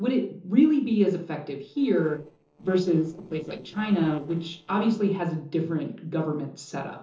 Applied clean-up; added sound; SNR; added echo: neural separator model SepFormer DNS4.